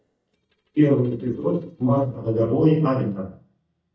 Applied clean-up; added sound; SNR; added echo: neural mask model DeepFilterNet 3.